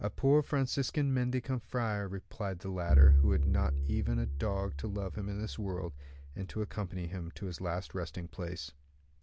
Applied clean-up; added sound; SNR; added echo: none; Bowed string instrument; -1 dB; none.